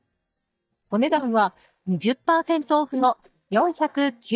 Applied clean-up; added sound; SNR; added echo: neural mask model DeepFilterNet 3.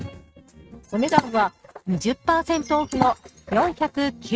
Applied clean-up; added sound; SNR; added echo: neural mask model RNNoise.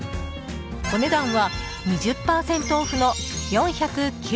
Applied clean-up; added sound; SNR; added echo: none; none; none; none.